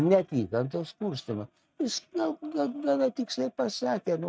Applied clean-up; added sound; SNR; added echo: neural mask model RNNoise.